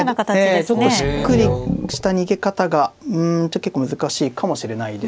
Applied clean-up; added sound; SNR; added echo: none; Growling; 8 dB; none.